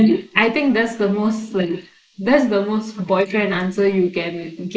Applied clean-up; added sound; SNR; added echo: neural mask model Resemble Enhance denoiser.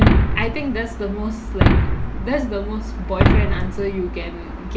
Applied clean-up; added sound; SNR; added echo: none; Boom; -4 dB; none.